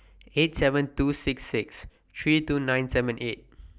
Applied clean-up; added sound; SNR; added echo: none; none; none; none.